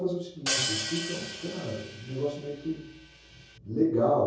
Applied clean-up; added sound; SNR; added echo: none; Hi-hat; 5 dB; reverberation time 0.6 s.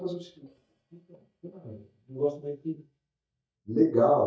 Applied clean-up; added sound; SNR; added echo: neural mask model DeepFilterNet 3.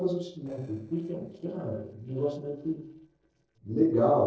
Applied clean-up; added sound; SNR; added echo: neural separator model SepFormer DNS4.